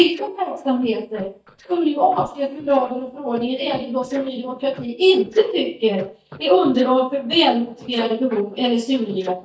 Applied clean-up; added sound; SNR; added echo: neural mask model DeepFilterNet 3.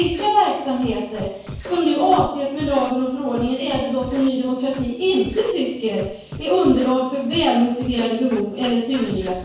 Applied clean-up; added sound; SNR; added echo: none; Scratching (performance technique); 15 dB; reverberation time 0.6 s.